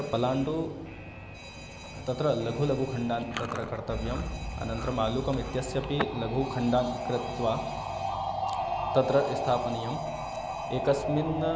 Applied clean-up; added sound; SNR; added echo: none; Chewing, mastication + Alarm; 12 dB; none.